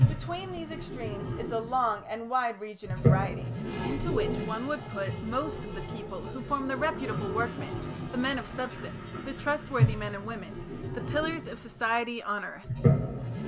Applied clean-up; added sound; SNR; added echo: none; Toilet flush; -2 dB; none.